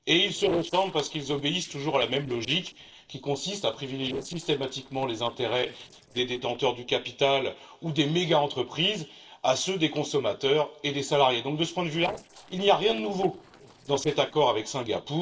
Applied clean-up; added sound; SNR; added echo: neural separator model SepFormer DNS4.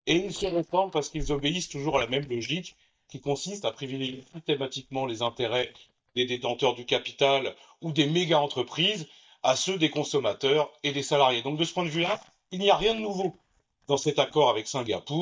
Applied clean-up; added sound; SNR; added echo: neural mask model DeepFilterNet 3.